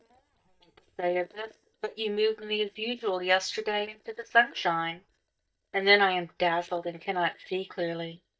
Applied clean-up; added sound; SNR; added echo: neural mask model DeepFilterNet 3.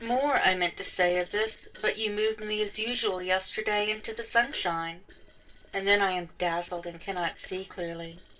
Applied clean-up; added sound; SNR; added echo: neural separator model SepFormer DNS4.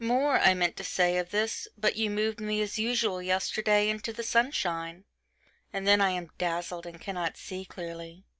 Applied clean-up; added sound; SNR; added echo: none; none; none; none.